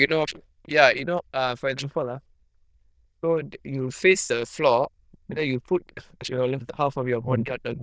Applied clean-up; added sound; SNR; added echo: neural diffusion model UNIVERSE++.